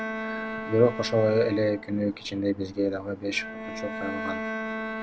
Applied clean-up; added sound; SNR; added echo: none; Bowed string instrument; 7 dB; none.